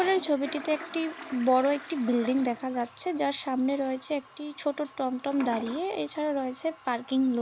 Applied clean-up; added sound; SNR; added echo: none; Toilet flush; 16 dB; none.